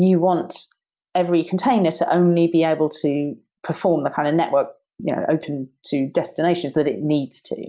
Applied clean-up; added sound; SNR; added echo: none; none; none; none.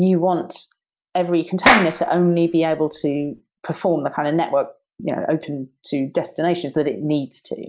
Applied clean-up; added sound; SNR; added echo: none; Clapping; 2 dB; none.